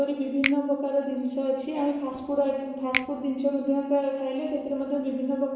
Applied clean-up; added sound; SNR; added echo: none; Finger snapping; 11 dB; reverberation time 1.2 s.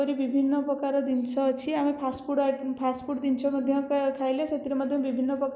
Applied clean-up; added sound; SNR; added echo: none; none; none; none.